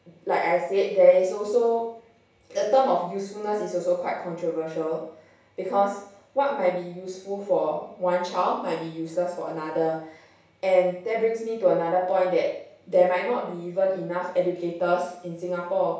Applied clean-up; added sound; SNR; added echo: none; none; none; reverberation time 0.7 s.